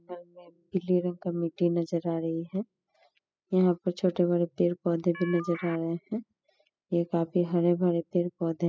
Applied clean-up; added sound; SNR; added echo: classical method spectral subtraction.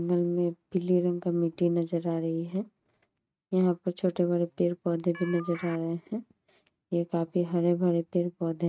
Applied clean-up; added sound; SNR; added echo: neural mask model RNNoise.